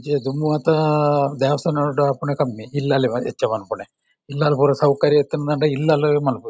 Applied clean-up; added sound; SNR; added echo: none; none; none; none.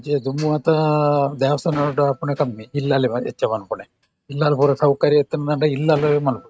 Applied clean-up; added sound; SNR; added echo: neural mask model RNNoise.